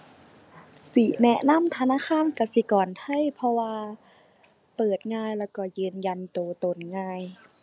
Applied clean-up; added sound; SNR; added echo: none; none; none; none.